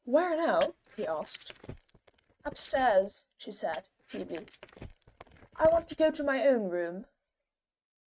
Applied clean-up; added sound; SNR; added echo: neural mask model RNNoise.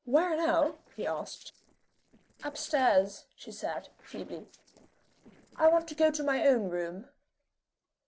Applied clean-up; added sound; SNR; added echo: neural separator model SepFormer DNS4.